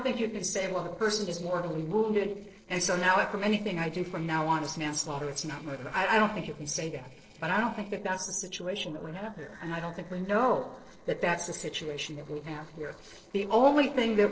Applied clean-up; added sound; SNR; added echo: neural separator model SepFormer DNS4.